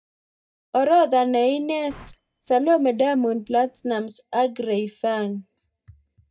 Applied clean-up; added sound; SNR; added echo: neural mask model DeepFilterNet 3.